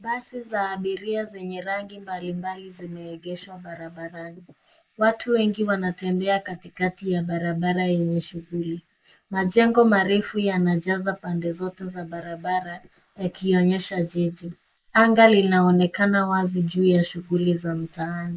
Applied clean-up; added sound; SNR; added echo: neural mask model Resemble Enhance denoiser.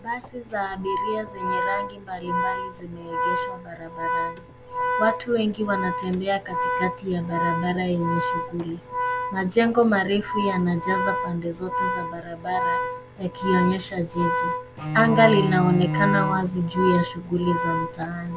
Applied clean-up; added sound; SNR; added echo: none; Bowed string instrument + Organ; 3 dB; none.